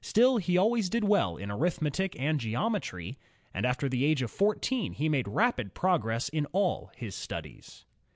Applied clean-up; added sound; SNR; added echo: none; none; none; none.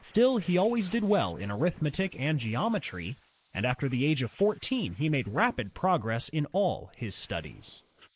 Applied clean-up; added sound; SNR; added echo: neural mask model Resemble Enhance denoiser.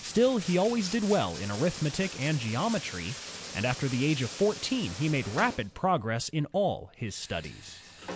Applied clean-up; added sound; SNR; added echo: none; Bathtub (filling or washing); 13 dB; none.